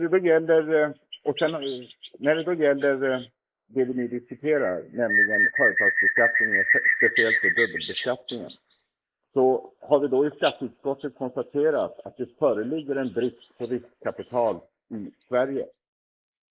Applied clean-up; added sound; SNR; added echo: neural mask model Resemble Enhance denoiser.